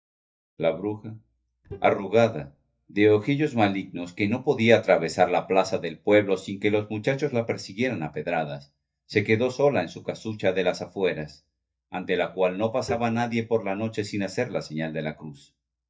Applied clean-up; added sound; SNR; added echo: neural mask model DeepFilterNet 3.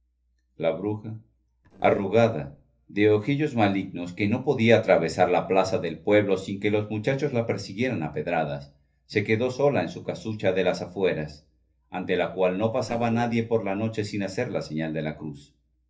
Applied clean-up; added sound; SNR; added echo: neural separator model SepFormer DNS4.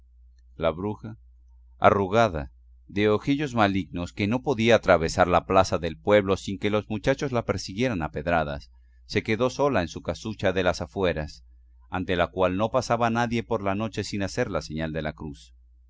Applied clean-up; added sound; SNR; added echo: none; none; none; none.